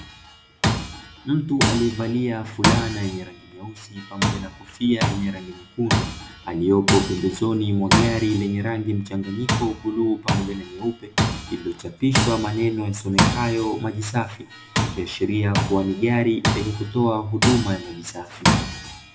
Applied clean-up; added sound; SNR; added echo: none; Tools; 1 dB; reverberation time 2.0 s.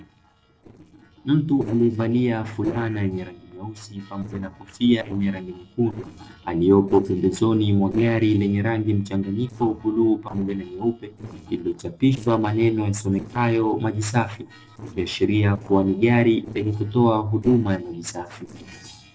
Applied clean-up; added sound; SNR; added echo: neural separator model SepFormer DNS4.